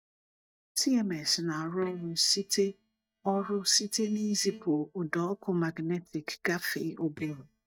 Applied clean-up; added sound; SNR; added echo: neural mask model DeepFilterNet 3.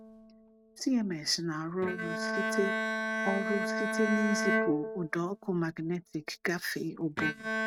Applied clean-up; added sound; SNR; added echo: neural mask model RNNoise.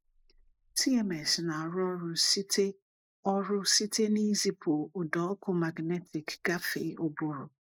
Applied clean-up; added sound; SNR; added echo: neural mask model Resemble Enhance denoiser.